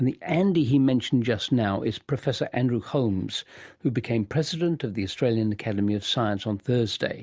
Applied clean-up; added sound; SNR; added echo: none; none; none; none.